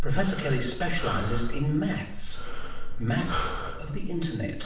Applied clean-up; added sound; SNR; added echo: none; Breathing; -2 dB; reverberation time 0.6 s.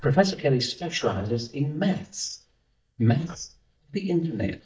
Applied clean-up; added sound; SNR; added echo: neural mask model DeepFilterNet 3.